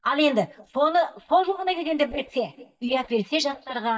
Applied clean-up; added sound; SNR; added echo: neural mask model DeepFilterNet 3.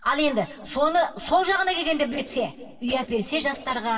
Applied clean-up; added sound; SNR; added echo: neural separator model SepFormer DNS4.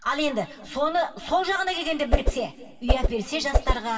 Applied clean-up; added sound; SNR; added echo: none; Whoosh, swoosh, swish; -3 dB; reverberation time 2.1 s.